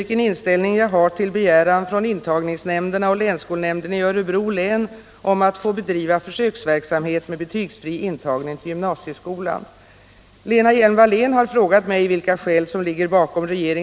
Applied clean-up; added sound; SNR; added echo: none; none; none; none.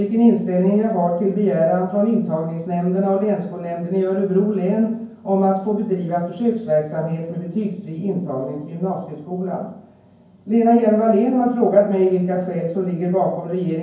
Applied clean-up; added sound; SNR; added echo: none; none; none; reverberation time 0.9 s.